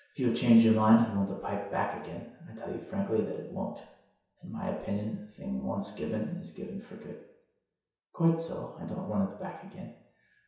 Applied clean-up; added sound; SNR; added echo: none; none; none; reverberation time 0.7 s.